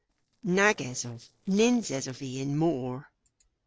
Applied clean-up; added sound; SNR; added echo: neural separator model SepFormer DNS4.